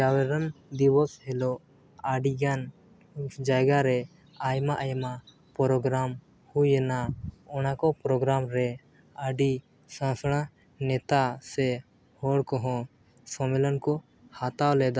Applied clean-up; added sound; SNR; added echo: none; none; none; none.